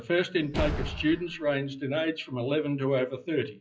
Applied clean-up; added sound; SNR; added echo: classical method WPE with log-MMSE.